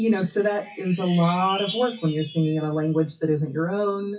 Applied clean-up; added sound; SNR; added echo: classical method WPE with log-MMSE.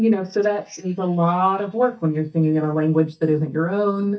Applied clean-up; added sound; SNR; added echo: neural mask model DeepFilterNet 3.